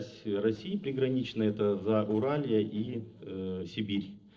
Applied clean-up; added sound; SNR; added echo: neural separator model SepFormer DNS4.